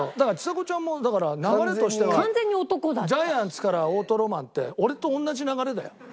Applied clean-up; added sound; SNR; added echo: none; none; none; none.